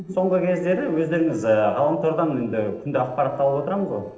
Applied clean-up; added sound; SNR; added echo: neural separator model SepFormer DNS4.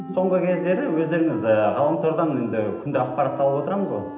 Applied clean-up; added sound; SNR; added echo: none; Wind instrument, woodwind instrument; 15 dB; reverberation time 0.8 s.